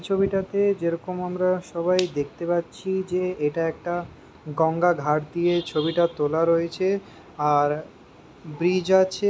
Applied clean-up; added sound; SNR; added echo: none; none; none; none.